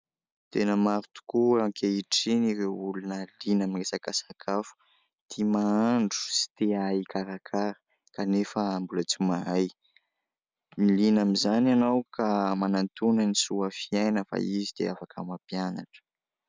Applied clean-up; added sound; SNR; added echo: none; none; none; none.